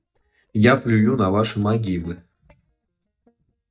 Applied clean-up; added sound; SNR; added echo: neural mask model DeepFilterNet 3.